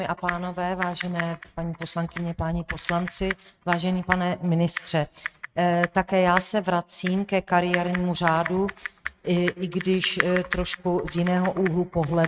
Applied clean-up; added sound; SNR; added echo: neural mask model RNNoise.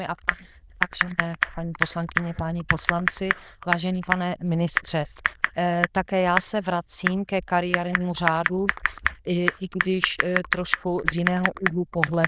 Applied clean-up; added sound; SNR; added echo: neural diffusion model UNIVERSE++.